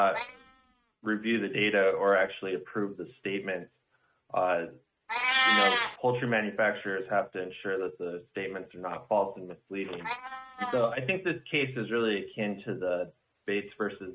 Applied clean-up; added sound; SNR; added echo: neural mask model RNNoise.